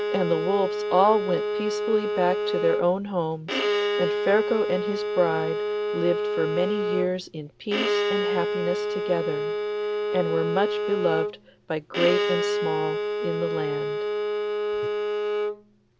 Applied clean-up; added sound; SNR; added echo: none; Bowed string instrument; 0 dB; none.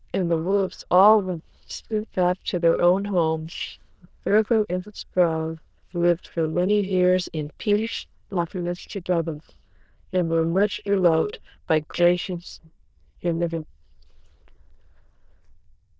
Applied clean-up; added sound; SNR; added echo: neural diffusion model UNIVERSE++.